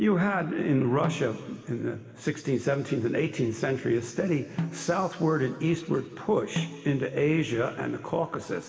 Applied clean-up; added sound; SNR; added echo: none; Snare drum; 11 dB; reverberation time 2.5 s.